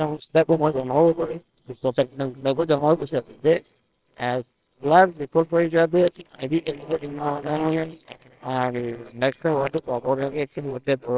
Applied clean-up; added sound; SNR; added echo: neural separator model SepFormer WHAMR!.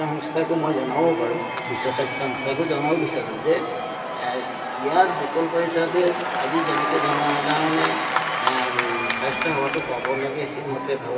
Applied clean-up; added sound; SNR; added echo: none; Applause / Crowd / Cheering; 3 dB; reverberation time 2.5 s.